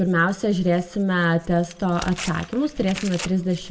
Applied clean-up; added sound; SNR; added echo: none; Tearing; 16 dB; reverberation time 0.7 s.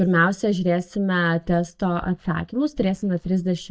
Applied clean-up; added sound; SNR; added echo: neural mask model DeepFilterNet 3.